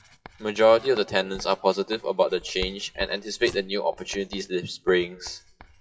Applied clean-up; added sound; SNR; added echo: classical method WPE with log-MMSE.